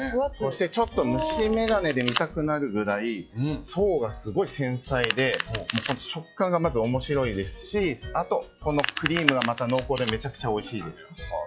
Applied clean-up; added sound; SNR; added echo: classical method log-MMSE.